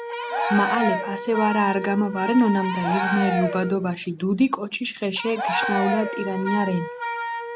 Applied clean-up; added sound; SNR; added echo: none; Cheering + Wind instrument, woodwind instrument; 4 dB; none.